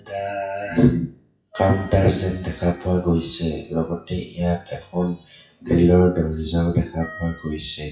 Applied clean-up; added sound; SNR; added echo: classical method WPE with log-MMSE.